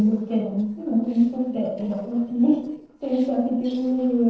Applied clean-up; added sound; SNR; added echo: neural separator model SepFormer DNS4.